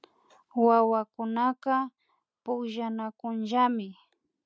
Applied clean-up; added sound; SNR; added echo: none; none; none; none.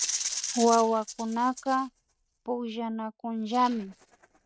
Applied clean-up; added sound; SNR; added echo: neural mask model RNNoise.